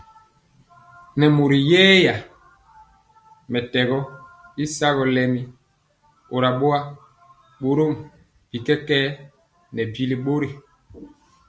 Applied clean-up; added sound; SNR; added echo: none; none; none; none.